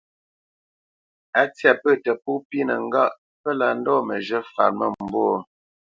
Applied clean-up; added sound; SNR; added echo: none; none; none; none.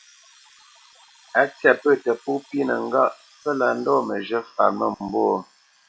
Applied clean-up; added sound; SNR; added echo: classical method log-MMSE.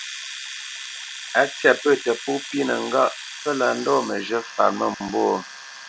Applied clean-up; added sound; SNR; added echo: none; Domestic sounds, home sounds; 12 dB; none.